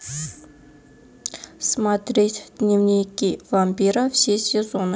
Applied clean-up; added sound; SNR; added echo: none; none; none; none.